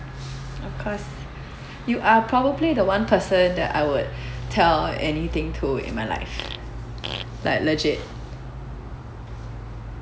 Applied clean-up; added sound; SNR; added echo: none; Fart; 13 dB; none.